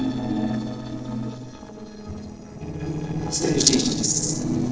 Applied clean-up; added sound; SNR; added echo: neural separator model SepFormer DNS4.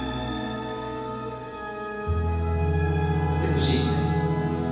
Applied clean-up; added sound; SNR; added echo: none; Wind instrument, woodwind instrument; 7 dB; reverberation time 1.1 s.